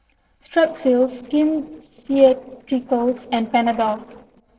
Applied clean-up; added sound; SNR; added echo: neural separator model SepFormer DNS4.